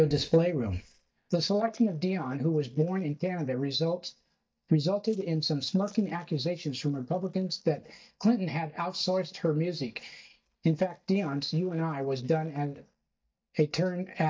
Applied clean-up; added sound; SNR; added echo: neural mask model DeepFilterNet 3.